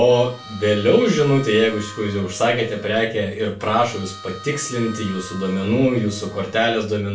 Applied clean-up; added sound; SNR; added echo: none; Harmonica; 18 dB; reverberation time 0.3 s.